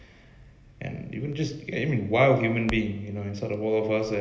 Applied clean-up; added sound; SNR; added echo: none; Crackle; 19 dB; reverberation time 0.7 s.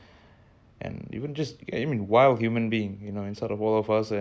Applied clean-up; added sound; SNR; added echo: none; none; none; none.